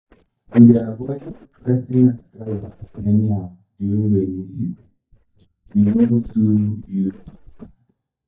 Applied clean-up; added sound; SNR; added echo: neural mask model DeepFilterNet 3.